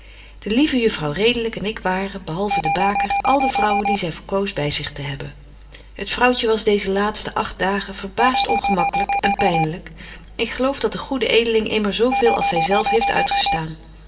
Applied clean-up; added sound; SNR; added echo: none; Alarm; -1 dB; reverberation time 2.8 s.